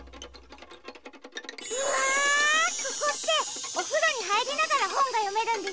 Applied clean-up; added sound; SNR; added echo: none; Bowed string instrument; 15 dB; none.